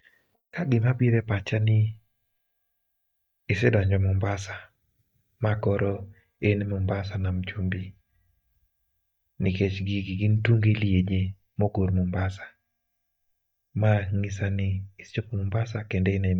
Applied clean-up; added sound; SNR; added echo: neural mask model DeepFilterNet 3.